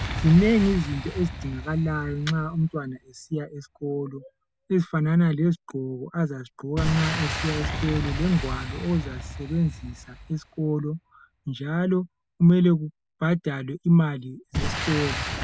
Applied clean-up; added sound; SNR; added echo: none; Boom; 9 dB; none.